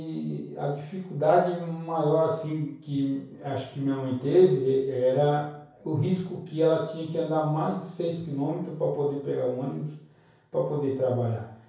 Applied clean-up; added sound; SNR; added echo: none; none; none; reverberation time 0.6 s.